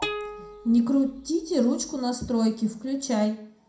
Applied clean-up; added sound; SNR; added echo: none; Plucked string instrument; 12 dB; reverberation time 0.4 s.